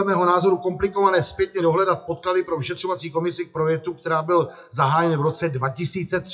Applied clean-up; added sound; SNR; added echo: classical method WPE with log-MMSE.